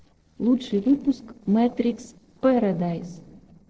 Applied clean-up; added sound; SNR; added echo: neural separator model SepFormer DNS4.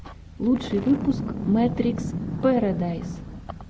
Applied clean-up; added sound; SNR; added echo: none; Boom; 7 dB; none.